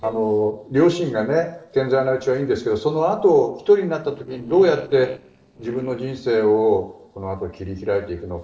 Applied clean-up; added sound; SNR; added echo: neural separator model SepFormer DNS4.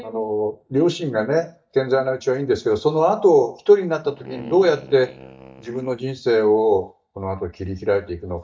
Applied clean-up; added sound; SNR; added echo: neural mask model DeepFilterNet 3.